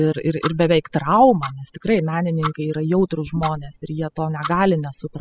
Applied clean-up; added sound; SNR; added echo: classical method spectral subtraction.